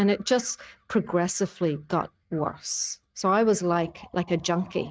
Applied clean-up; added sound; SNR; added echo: neural mask model RNNoise.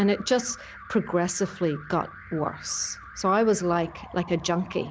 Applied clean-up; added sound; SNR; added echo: none; Alarm; 18 dB; none.